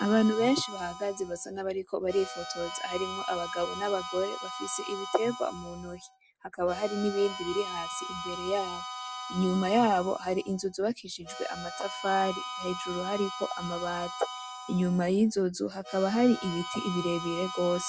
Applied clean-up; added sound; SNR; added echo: none; Harmonica; 9 dB; none.